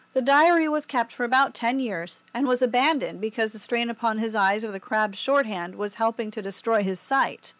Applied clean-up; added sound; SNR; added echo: none; none; none; none.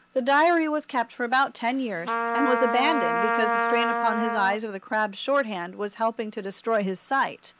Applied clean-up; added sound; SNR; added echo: none; Trumpet; 4 dB; none.